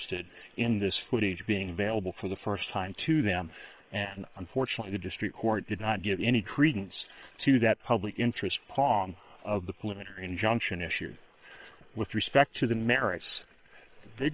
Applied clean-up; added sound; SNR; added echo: neural separator model SepFormer WHAM!.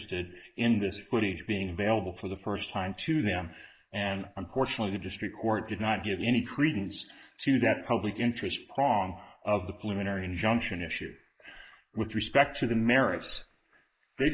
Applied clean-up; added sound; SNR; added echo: neural mask model Resemble Enhance denoiser.